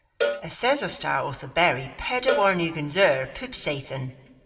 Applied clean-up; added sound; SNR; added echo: none; Cowbell; 8 dB; reverberation time 1.7 s.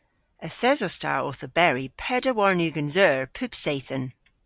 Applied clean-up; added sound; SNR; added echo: none; none; none; none.